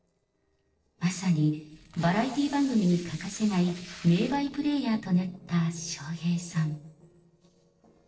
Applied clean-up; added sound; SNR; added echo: neural separator model SepFormer DNS4.